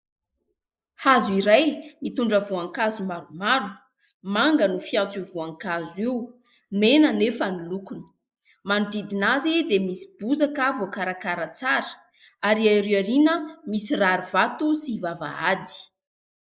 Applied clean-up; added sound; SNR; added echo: neural mask model Resemble Enhance denoiser.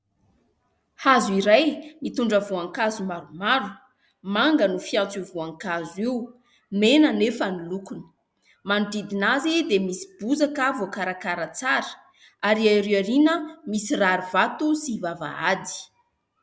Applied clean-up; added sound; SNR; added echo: none; none; none; none.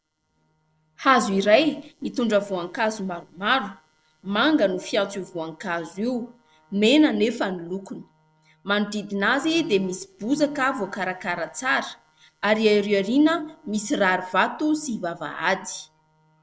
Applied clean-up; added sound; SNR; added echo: neural separator model SepFormer DNS4.